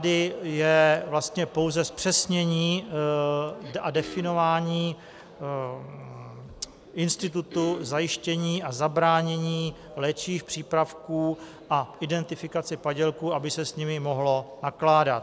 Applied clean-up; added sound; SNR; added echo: none; Cough; 16 dB; none.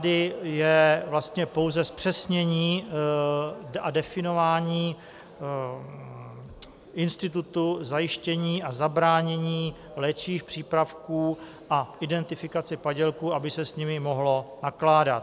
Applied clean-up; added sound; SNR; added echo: none; none; none; none.